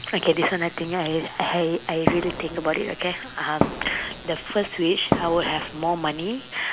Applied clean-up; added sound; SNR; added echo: none; Fireworks; 4 dB; none.